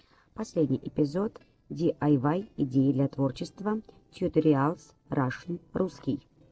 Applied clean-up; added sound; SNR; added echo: neural separator model SepFormer DNS4.